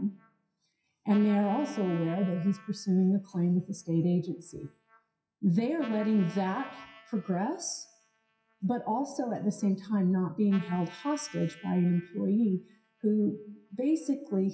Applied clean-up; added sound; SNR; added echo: classical method WPE with log-MMSE.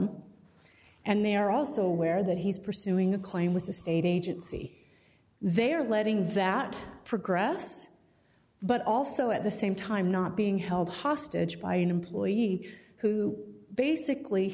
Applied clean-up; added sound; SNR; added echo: none; none; none; none.